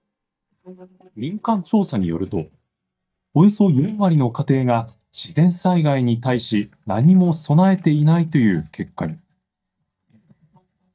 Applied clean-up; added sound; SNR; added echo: neural mask model DeepFilterNet 3.